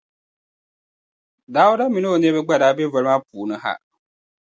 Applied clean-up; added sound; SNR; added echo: none; none; none; none.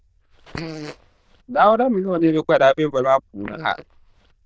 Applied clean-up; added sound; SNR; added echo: neural diffusion model UNIVERSE++.